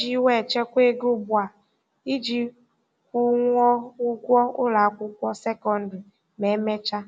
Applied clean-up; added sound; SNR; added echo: none; none; none; none.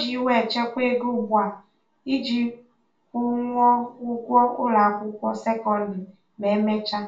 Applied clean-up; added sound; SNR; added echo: none; none; none; reverberation time 0.3 s.